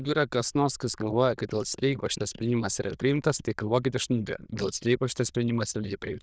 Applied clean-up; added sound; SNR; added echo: neural diffusion model UNIVERSE++.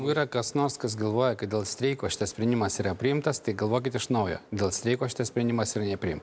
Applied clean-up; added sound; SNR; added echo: none; none; none; none.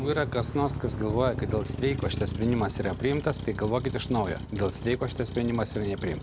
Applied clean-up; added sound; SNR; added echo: none; Motor vehicle (road); 6 dB; none.